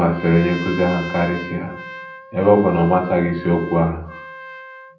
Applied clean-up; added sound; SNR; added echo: none; Trumpet; 14 dB; reverberation time 0.6 s.